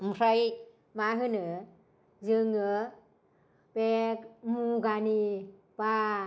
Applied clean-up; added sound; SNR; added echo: none; none; none; none.